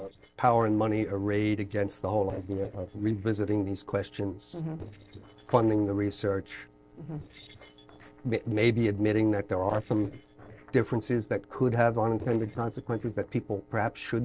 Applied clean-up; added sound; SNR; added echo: neural separator model SepFormer DNS4.